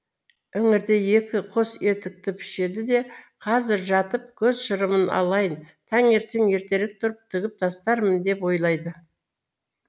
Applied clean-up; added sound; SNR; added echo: none; none; none; none.